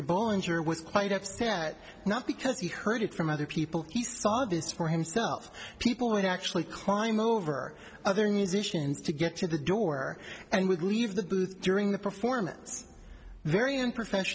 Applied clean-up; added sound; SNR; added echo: none; none; none; none.